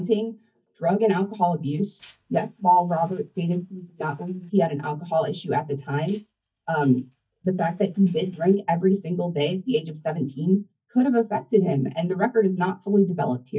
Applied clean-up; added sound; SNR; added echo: neural mask model DeepFilterNet 3.